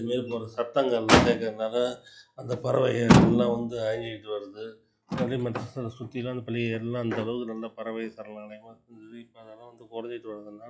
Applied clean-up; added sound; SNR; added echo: classical method log-MMSE.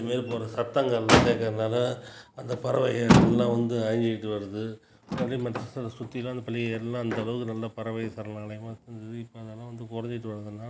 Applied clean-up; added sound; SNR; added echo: none; Motor vehicle (road); 1 dB; none.